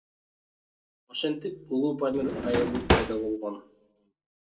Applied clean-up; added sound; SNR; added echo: none; Drawer open or close; -4 dB; reverberation time 0.2 s.